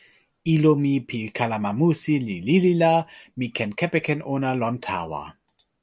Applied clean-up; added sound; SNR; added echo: none; none; none; none.